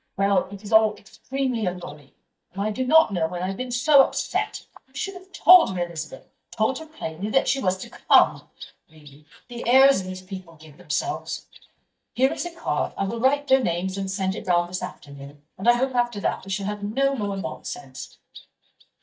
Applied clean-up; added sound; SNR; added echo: neural mask model DeepFilterNet 3.